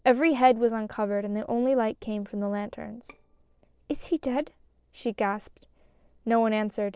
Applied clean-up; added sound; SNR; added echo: neural separator model SepFormer DNS4.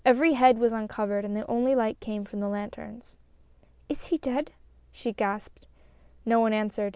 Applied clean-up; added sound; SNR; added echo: none; none; none; none.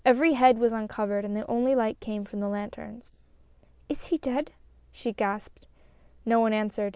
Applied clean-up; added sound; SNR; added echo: neural mask model Resemble Enhance denoiser.